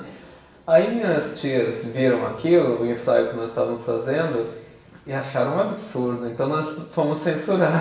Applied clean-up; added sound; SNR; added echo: none; none; none; reverberation time 0.8 s.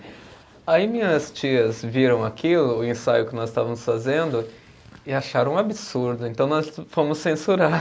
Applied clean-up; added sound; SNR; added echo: none; none; none; none.